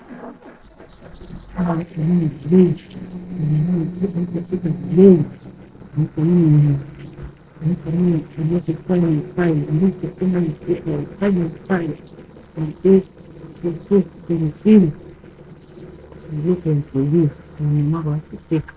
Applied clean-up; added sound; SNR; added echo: neural separator model SepFormer DNS4.